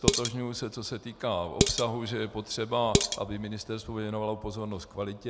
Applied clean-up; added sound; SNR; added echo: none; Dishes, pots, and pans; -3 dB; none.